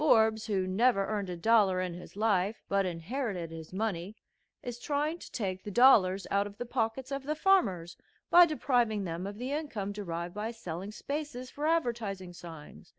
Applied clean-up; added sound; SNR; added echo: none; none; none; none.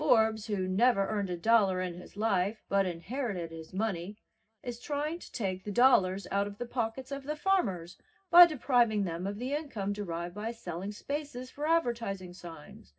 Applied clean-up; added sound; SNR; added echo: none; none; none; reverberation time 0.4 s.